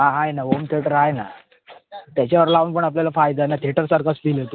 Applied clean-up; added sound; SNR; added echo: none; none; none; none.